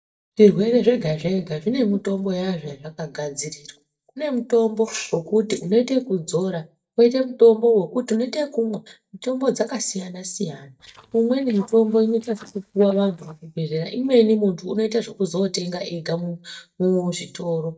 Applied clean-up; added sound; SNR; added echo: neural mask model DeepFilterNet 3.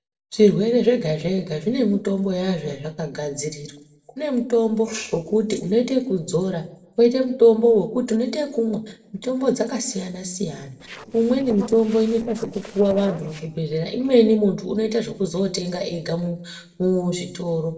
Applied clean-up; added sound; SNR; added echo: neural separator model SepFormer DNS4.